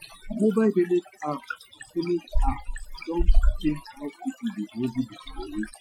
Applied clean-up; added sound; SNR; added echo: classical method Wiener filter.